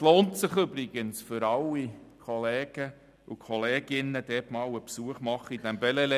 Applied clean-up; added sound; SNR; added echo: none; none; none; none.